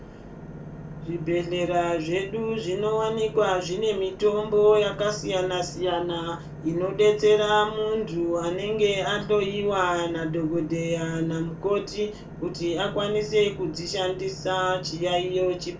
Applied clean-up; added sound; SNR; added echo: none; Engine / Boat, Water vehicle; 13 dB; reverberation time 0.3 s.